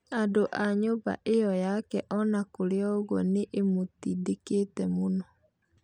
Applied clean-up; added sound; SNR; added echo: none; none; none; none.